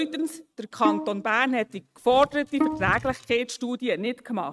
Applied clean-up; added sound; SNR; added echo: neural mask model RNNoise.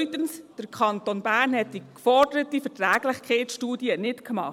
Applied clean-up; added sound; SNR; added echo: none; none; none; none.